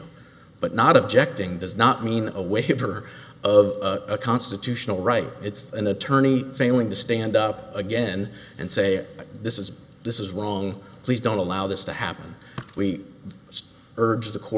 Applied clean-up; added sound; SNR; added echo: none; none; none; none.